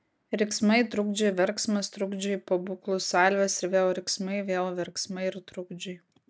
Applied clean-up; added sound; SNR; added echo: none; none; none; none.